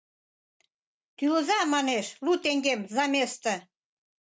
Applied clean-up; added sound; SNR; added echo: none; none; none; none.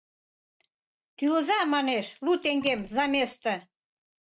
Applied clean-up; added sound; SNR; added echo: none; Wood; 16 dB; none.